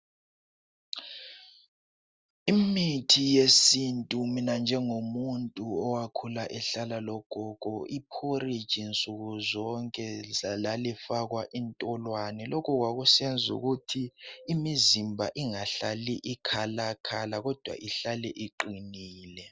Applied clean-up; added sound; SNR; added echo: none; none; none; none.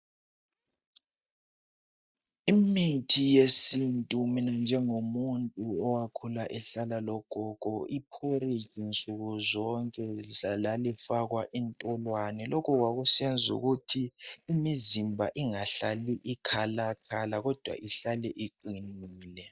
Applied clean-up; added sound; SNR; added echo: neural mask model DeepFilterNet 3.